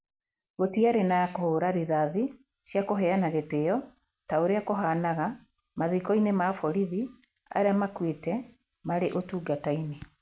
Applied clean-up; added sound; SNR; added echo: none; none; none; none.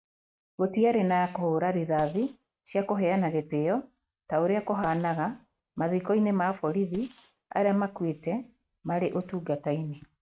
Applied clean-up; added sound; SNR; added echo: neural mask model RNNoise.